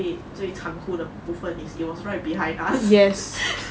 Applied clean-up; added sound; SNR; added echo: none; none; none; none.